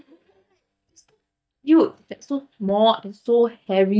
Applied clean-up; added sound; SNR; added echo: neural mask model DeepFilterNet 3.